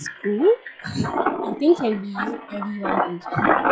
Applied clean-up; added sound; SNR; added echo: classical method log-MMSE.